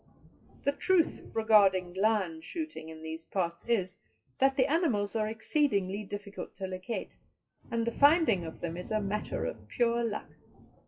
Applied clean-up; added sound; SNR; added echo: classical method WPE with log-MMSE.